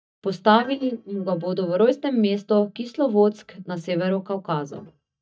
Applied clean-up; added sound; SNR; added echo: neural mask model DeepFilterNet 3.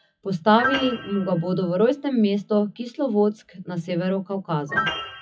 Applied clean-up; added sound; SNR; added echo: classical method WPE with log-MMSE.